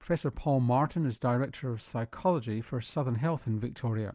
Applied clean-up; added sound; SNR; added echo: none; none; none; none.